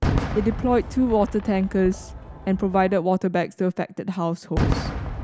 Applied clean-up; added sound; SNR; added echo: none; Fireworks; 5 dB; none.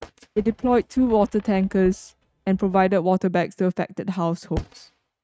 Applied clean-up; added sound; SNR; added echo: neural mask model RNNoise.